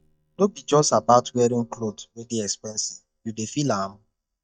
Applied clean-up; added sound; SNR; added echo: neural mask model DeepFilterNet 3.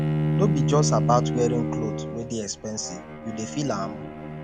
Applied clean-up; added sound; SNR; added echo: none; Bowed string instrument; -1 dB; none.